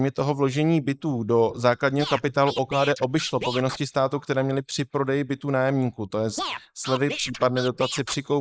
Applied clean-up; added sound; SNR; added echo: neural mask model Resemble Enhance denoiser.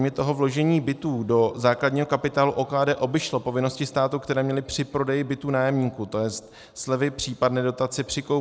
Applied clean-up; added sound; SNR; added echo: none; none; none; none.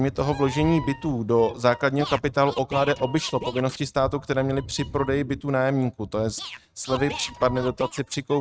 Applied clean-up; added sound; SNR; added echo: neural mask model RNNoise.